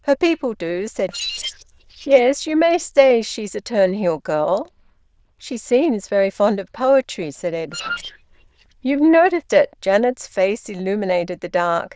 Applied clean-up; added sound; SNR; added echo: neural diffusion model UNIVERSE++.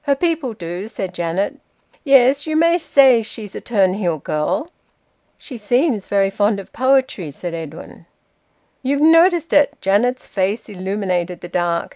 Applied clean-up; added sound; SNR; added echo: none; none; none; none.